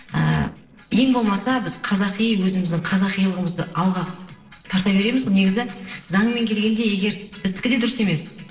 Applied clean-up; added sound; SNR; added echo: neural separator model SepFormer DNS4.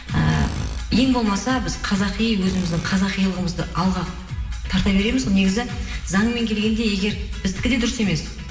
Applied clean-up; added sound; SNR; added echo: none; Tools; 17 dB; reverberation time 1.0 s.